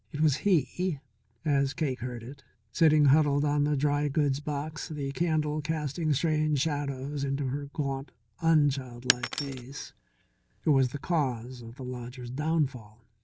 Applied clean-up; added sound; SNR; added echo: none; Shatter; 7 dB; none.